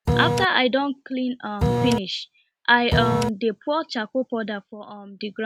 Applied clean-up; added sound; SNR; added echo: none; Printer; -4 dB; none.